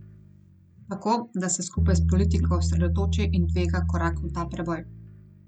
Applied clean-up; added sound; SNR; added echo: none; Bass guitar; -3 dB; none.